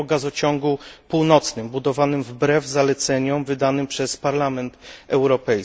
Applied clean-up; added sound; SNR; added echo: none; none; none; none.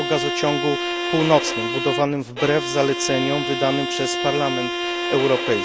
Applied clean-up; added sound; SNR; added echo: none; Bowed string instrument; 3 dB; none.